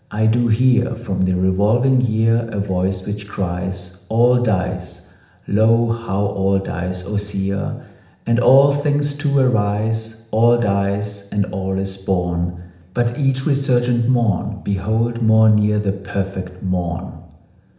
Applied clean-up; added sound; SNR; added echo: none; none; none; reverberation time 0.8 s.